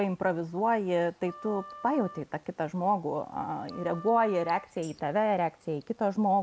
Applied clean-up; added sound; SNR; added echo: none; Tambourine + Wind instrument, woodwind instrument; 19 dB; none.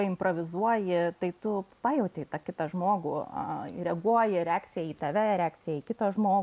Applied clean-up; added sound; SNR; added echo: none; none; none; none.